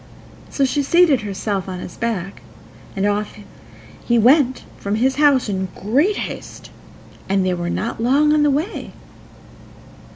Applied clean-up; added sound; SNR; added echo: none; none; none; none.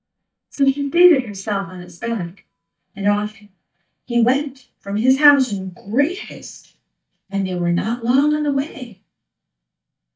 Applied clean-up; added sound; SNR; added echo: neural mask model DeepFilterNet 3.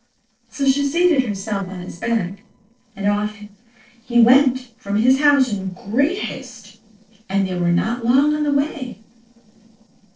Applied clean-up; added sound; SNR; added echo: neural separator model SepFormer DNS4.